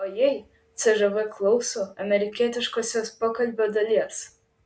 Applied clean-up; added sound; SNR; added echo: none; none; none; none.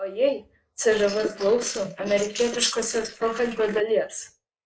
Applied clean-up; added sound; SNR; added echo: neural mask model Resemble Enhance denoiser.